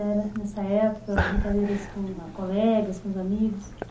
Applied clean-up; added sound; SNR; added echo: none; none; none; none.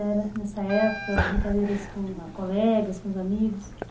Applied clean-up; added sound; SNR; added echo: none; Wind instrument, woodwind instrument; 11 dB; none.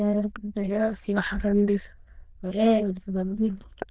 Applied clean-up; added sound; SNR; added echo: neural diffusion model UNIVERSE++.